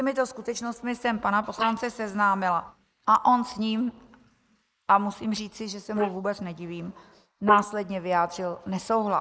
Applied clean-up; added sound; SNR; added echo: neural mask model Resemble Enhance denoiser.